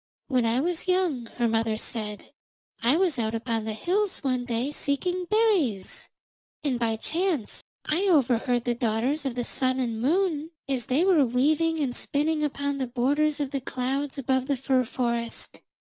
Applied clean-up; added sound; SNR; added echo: none; none; none; none.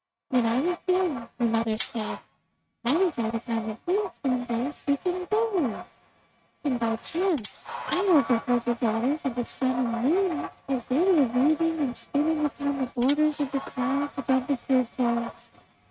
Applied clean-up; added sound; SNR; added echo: neural mask model RNNoise.